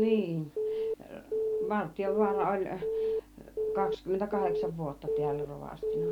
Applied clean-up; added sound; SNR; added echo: none; Alarm / Keyboard (musical); -1 dB; none.